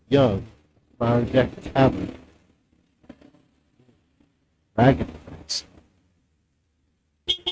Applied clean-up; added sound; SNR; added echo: neural mask model RNNoise.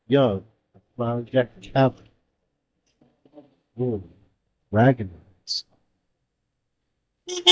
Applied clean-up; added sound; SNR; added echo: neural mask model DeepFilterNet 3.